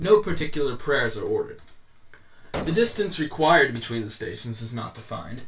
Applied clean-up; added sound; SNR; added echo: none; Gunshot, gunfire; 14 dB; reverberation time 0.2 s.